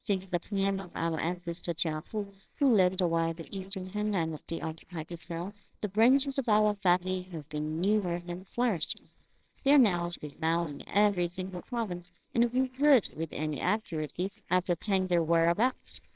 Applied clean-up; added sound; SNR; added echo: neural separator model SepFormer WHAMR!.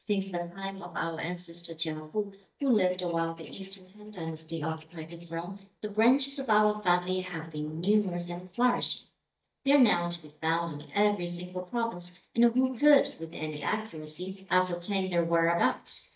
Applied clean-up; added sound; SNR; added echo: neural mask model DeepFilterNet 3.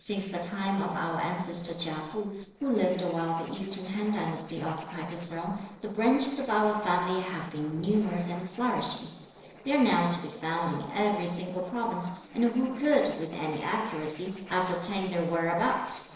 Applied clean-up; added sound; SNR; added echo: neural separator model SepFormer DNS4.